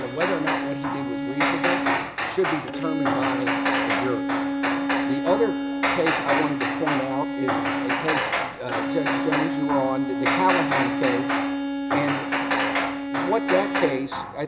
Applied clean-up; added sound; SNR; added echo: none; Bowed string instrument + Hammer; -4 dB; none.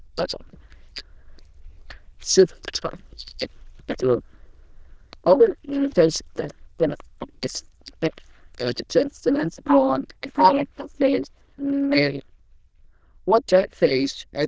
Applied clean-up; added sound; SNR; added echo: neural diffusion model UNIVERSE++.